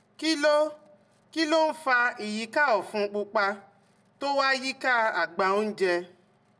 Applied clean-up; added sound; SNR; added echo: none; none; none; none.